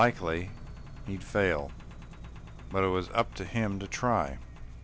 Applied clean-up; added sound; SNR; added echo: none; Engine; 12 dB; none.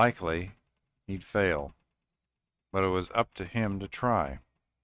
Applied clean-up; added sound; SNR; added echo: neural mask model RNNoise.